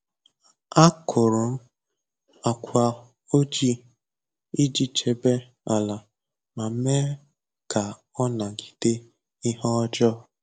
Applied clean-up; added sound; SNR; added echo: none; none; none; none.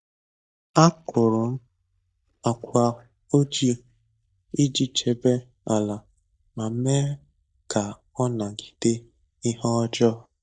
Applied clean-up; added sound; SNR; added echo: neural mask model DeepFilterNet 3.